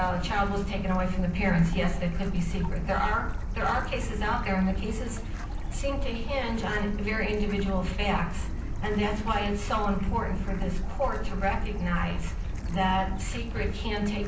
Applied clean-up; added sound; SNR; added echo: none; Stream / Bird; 1 dB; reverberation time 0.6 s.